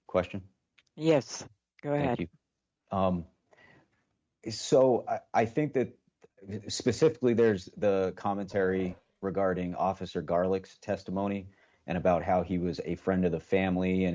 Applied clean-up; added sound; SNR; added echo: neural mask model RNNoise.